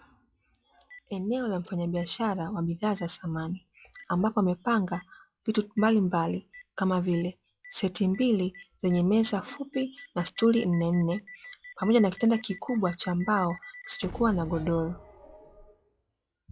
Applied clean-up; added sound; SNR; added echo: classical method log-MMSE.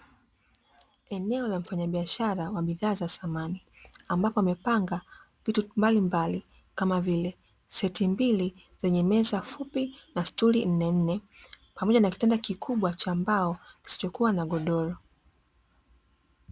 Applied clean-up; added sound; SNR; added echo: none; none; none; none.